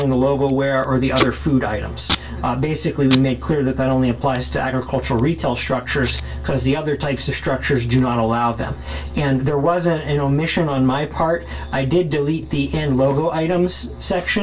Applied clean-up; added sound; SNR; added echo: none; Packing tape, duct tape; 14 dB; reverberation time 0.2 s.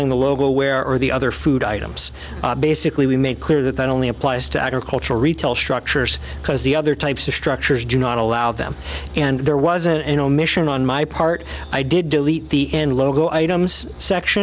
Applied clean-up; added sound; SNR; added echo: none; none; none; none.